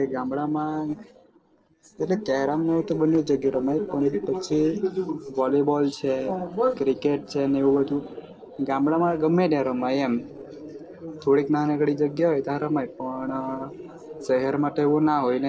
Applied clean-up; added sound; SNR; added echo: neural separator model SepFormer DNS4.